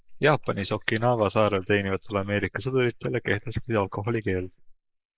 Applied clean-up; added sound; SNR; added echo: neural mask model Resemble Enhance denoiser.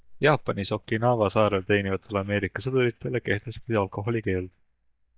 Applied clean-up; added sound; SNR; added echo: neural mask model DeepFilterNet 3.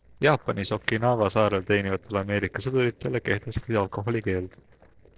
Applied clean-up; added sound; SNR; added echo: neural separator model SepFormer DNS4.